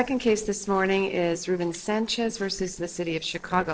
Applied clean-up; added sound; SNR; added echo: neural separator model SepFormer DNS4.